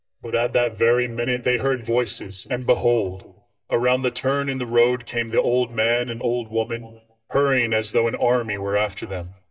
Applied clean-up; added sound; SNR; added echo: neural mask model DeepFilterNet 3.